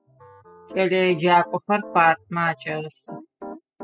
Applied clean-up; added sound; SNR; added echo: classical method spectral subtraction.